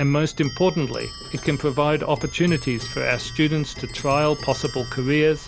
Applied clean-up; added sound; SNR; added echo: none; Clock; 13 dB; none.